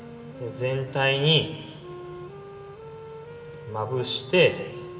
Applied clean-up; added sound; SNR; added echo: none; Wind instrument, woodwind instrument; 15 dB; reverberation time 3.0 s.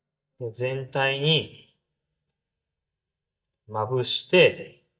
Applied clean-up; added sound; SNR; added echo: neural mask model DeepFilterNet 3.